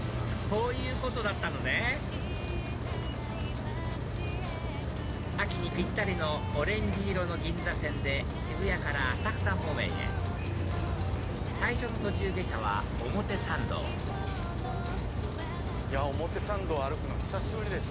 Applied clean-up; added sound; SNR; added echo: none; Rain; -2 dB; none.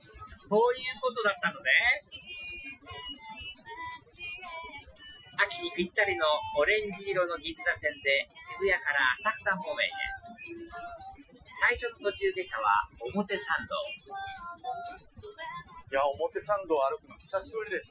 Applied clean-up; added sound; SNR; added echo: classical method Wiener filter.